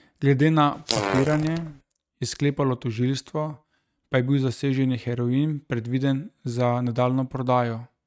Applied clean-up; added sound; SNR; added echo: neural mask model RNNoise.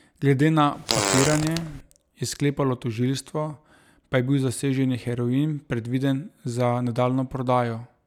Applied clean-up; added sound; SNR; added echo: none; Fart; 2 dB; none.